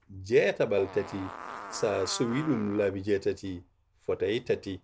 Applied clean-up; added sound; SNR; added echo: none; Fart; 13 dB; none.